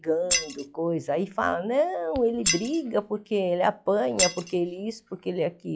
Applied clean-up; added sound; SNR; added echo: classical method log-MMSE.